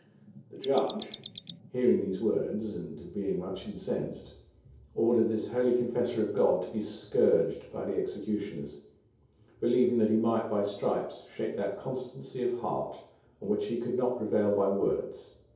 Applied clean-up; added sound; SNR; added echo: none; Mechanisms; 16 dB; reverberation time 0.7 s.